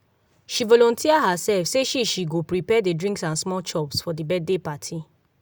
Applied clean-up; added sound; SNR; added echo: none; none; none; none.